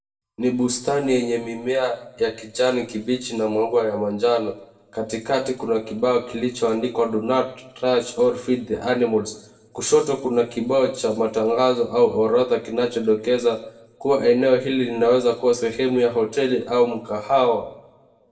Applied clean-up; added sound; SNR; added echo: none; none; none; reverberation time 0.6 s.